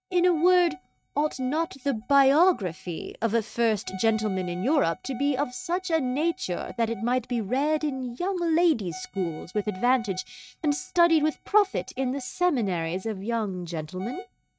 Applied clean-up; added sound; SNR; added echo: neural mask model RNNoise.